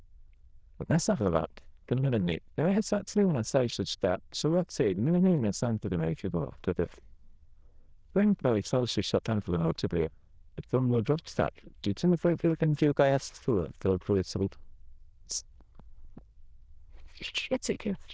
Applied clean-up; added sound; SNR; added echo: neural diffusion model UNIVERSE++.